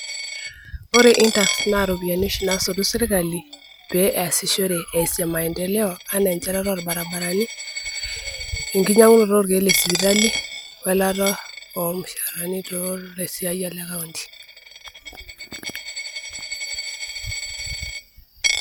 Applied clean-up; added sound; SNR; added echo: none; Coin (dropping); 8 dB; none.